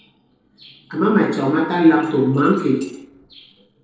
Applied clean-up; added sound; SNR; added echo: neural separator model SepFormer DNS4.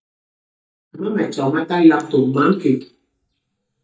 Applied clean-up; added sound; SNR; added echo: neural mask model DeepFilterNet 3.